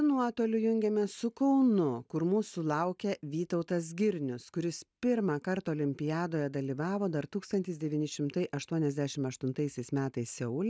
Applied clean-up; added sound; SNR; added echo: none; none; none; none.